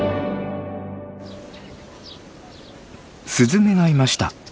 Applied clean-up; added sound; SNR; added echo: none; none; none; none.